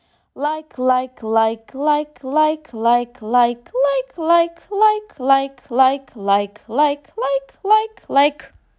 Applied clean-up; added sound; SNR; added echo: none; none; none; none.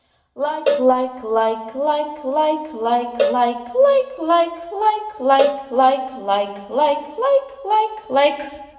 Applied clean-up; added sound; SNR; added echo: none; Cowbell; 8 dB; reverberation time 1.0 s.